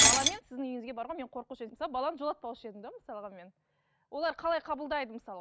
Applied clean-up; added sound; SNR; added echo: none; Shatter; -3 dB; none.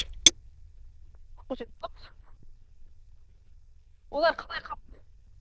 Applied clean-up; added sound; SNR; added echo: neural diffusion model UNIVERSE++.